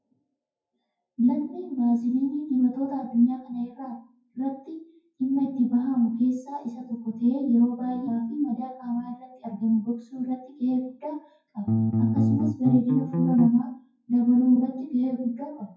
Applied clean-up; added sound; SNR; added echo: classical method WPE with log-MMSE.